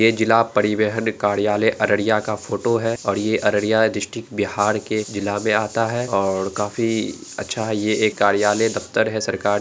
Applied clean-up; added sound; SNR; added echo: none; none; none; none.